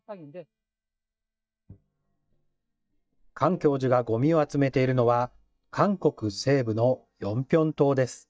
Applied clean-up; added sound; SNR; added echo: neural mask model DeepFilterNet 3.